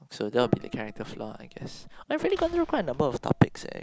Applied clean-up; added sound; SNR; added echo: none; Gong + Boom; 16 dB; none.